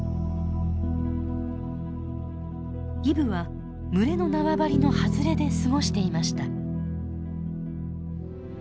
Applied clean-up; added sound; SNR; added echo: none; Bass guitar; 4 dB; none.